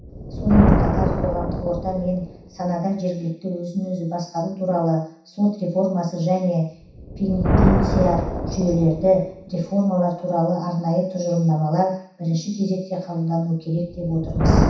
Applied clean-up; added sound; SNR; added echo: none; Thunder; 3 dB; reverberation time 0.7 s.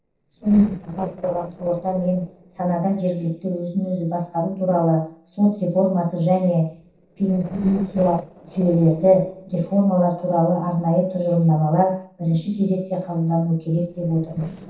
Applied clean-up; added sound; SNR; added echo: neural separator model SepFormer DNS4.